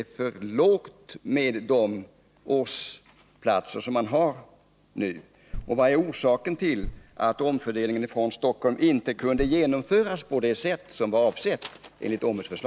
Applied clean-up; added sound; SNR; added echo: none; Bass drum; 13 dB; none.